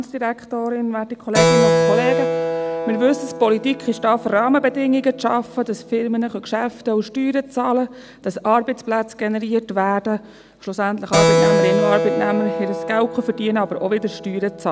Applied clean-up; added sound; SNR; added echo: none; Keyboard (musical); 2 dB; none.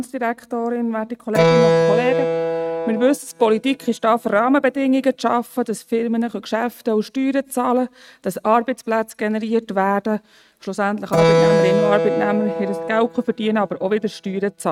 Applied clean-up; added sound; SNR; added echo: neural mask model RNNoise.